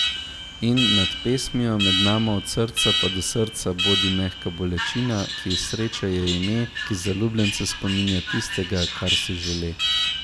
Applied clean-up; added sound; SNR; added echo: none; Alarm; 2 dB; none.